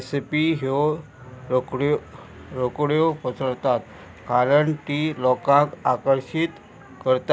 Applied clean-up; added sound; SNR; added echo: none; none; none; none.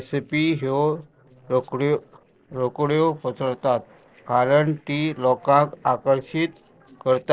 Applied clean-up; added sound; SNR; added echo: neural separator model SepFormer DNS4.